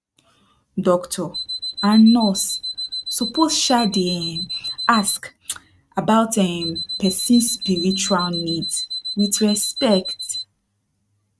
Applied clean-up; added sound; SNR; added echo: neural mask model RNNoise.